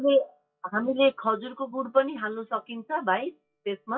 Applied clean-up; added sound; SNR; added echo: classical method WPE with log-MMSE.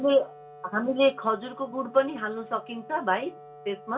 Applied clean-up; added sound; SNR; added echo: none; Wind instrument, woodwind instrument; 19 dB; reverberation time 0.2 s.